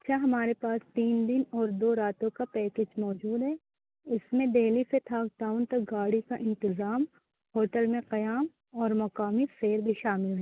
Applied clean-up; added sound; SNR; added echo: none; none; none; none.